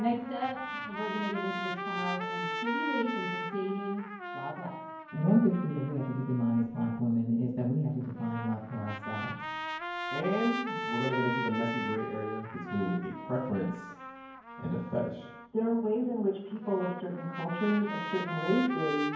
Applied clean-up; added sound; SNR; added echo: none; Trumpet; 6 dB; reverberation time 0.9 s.